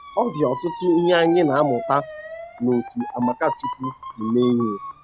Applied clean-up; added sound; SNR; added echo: none; Motor vehicle (road) / Siren; 10 dB; none.